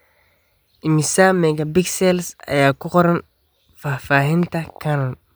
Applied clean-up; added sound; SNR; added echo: none; none; none; none.